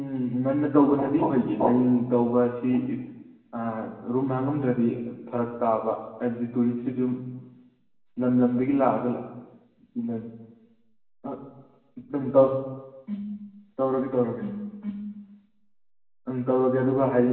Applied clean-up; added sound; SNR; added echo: none; none; none; reverberation time 1.1 s.